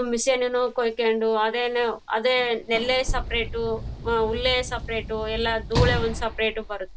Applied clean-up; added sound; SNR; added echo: none; Sliding door / Slam; 7 dB; none.